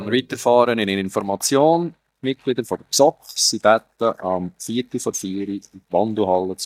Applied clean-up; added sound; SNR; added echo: neural mask model DeepFilterNet 3.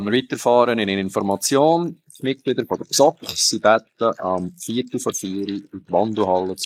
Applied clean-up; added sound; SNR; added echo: neural mask model Resemble Enhance denoiser.